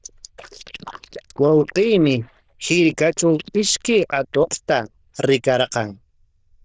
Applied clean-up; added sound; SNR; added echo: neural diffusion model UNIVERSE++.